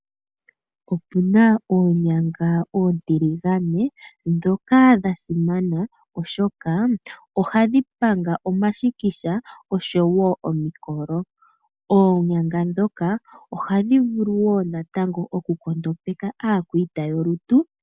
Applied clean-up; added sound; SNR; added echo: none; none; none; none.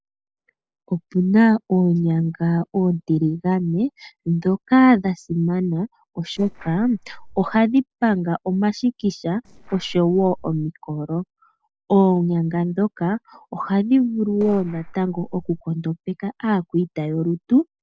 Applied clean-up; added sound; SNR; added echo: neural separator model SepFormer DNS4.